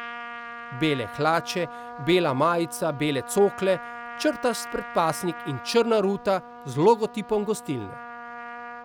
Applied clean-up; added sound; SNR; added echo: none; Trumpet; 13 dB; none.